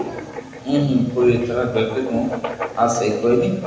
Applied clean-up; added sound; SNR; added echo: none; Writing; 12 dB; reverberation time 0.9 s.